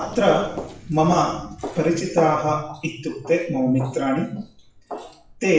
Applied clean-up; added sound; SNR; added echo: classical method WPE with log-MMSE.